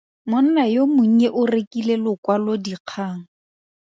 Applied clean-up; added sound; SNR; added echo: none; none; none; none.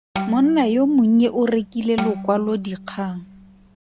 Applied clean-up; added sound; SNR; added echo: none; Bowed string instrument; 12 dB; none.